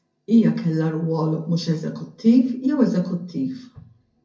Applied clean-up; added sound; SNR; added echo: none; none; none; reverberation time 0.3 s.